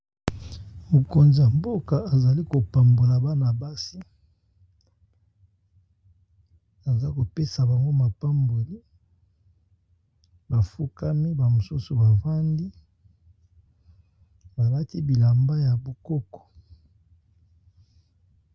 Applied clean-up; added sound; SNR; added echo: none; none; none; none.